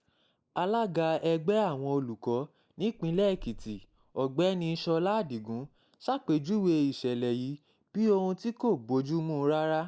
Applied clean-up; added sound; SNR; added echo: neural mask model Resemble Enhance denoiser.